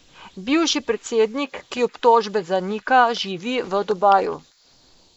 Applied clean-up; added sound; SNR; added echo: neural mask model Resemble Enhance denoiser.